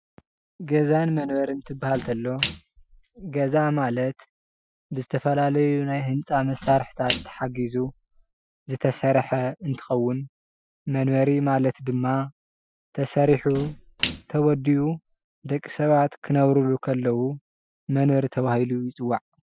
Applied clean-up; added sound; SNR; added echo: classical method Wiener filter.